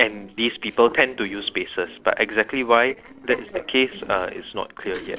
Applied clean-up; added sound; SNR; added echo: neural separator model SepFormer DNS4.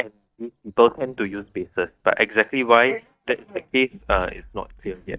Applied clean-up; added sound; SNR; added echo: neural mask model DeepFilterNet 3.